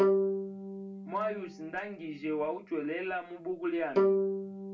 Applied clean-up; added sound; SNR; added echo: none; Bowed string instrument; -4 dB; reverberation time 0.2 s.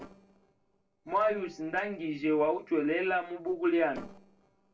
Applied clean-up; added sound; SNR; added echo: neural separator model SepFormer DNS4.